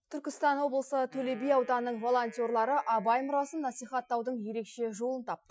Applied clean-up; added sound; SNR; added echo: classical method Wiener filter.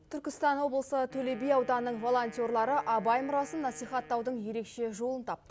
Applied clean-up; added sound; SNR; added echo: none; Wind instrument, woodwind instrument; 20 dB; none.